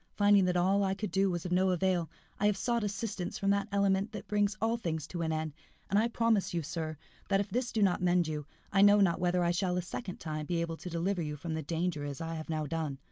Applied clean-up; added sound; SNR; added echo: none; none; none; none.